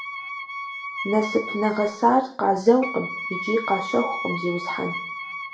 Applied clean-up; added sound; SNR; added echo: none; Wind instrument, woodwind instrument; 8 dB; reverberation time 0.5 s.